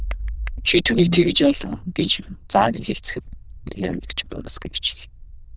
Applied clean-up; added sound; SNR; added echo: neural diffusion model UNIVERSE++.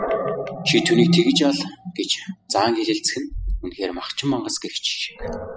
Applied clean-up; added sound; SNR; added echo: classical method spectral subtraction.